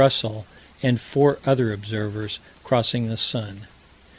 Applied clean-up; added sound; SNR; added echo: none; none; none; none.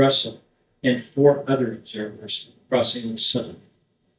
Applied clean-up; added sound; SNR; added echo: neural mask model DeepFilterNet 3.